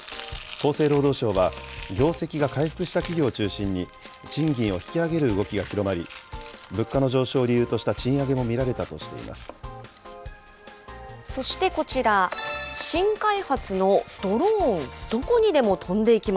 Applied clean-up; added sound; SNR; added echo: none; Domestic sounds, home sounds; 20 dB; none.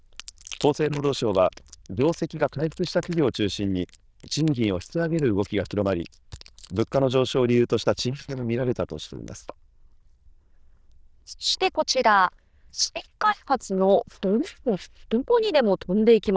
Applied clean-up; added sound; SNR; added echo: neural diffusion model UNIVERSE++.